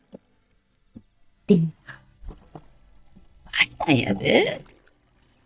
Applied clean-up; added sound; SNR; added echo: neural mask model DeepFilterNet 3.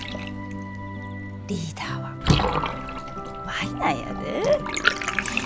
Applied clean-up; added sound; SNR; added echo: none; Bathtub (filling or washing) / Water; -1 dB; none.